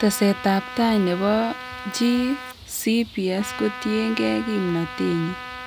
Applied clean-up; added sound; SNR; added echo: none; Trumpet; 13 dB; none.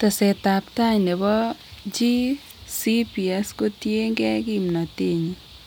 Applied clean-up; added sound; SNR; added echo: none; none; none; none.